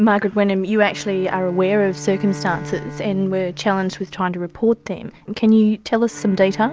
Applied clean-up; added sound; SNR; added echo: none; Bowed string instrument; 17 dB; none.